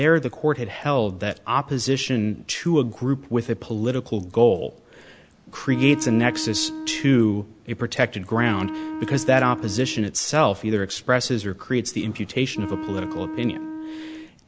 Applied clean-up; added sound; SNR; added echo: none; Wind instrument, woodwind instrument; 9 dB; none.